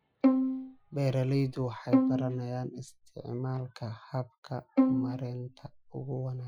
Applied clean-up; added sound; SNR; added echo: classical method Wiener filter.